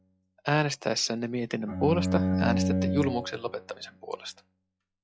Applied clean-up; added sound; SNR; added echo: classical method log-MMSE.